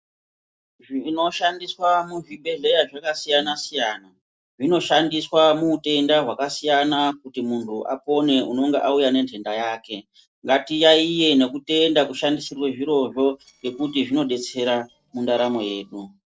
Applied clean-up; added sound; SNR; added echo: neural separator model SepFormer DNS4.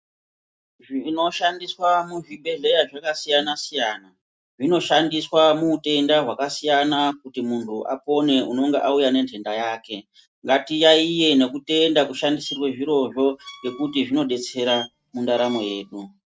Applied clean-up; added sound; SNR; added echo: neural mask model RNNoise.